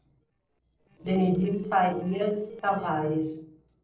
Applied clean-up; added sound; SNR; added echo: neural separator model SepFormer DNS4.